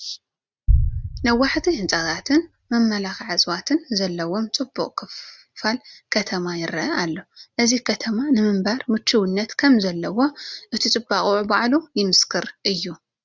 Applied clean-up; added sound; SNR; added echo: neural mask model RNNoise.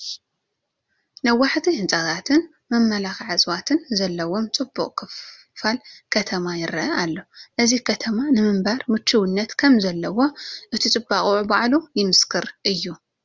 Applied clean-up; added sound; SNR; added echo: none; none; none; none.